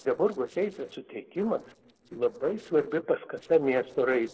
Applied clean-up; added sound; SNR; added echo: neural separator model SepFormer DNS4.